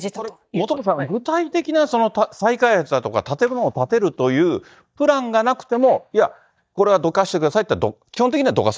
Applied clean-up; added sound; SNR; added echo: neural mask model DeepFilterNet 3.